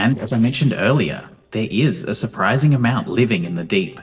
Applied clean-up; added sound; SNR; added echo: neural separator model SepFormer DNS4.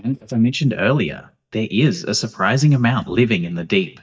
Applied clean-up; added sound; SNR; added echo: neural mask model DeepFilterNet 3.